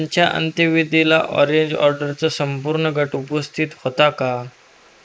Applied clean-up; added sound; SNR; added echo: neural mask model Resemble Enhance denoiser.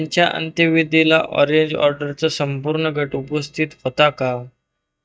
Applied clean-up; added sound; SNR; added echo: neural mask model DeepFilterNet 3.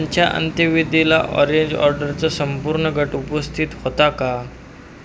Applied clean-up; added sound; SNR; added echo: none; none; none; none.